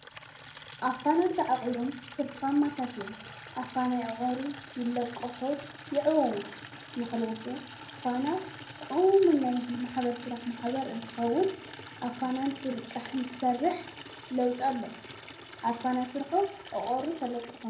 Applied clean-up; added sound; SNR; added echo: none; Water tap, faucet / Liquid; 14 dB; reverberation time 0.6 s.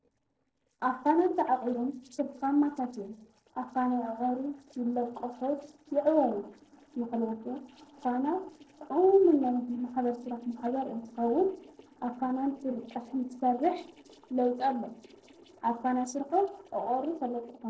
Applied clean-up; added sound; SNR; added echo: neural separator model SepFormer DNS4.